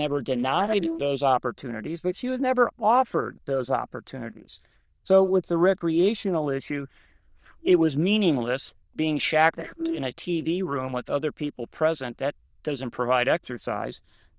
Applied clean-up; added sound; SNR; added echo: neural diffusion model UNIVERSE++.